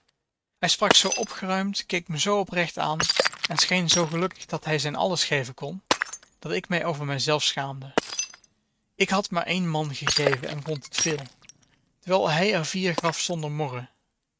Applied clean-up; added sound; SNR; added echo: neural mask model RNNoise.